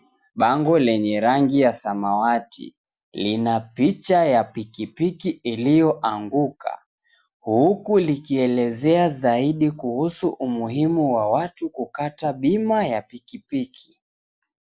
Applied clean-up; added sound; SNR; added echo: none; none; none; none.